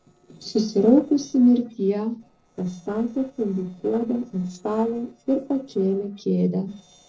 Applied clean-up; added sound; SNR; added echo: neural separator model SepFormer DNS4.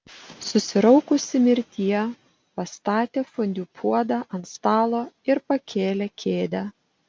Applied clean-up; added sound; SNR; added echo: none; none; none; none.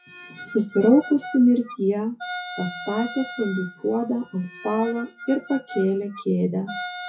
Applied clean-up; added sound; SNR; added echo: classical method WPE with log-MMSE.